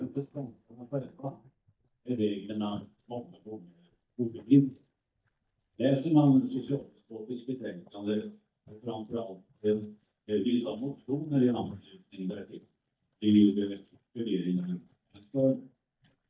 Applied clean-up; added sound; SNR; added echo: neural mask model DeepFilterNet 3.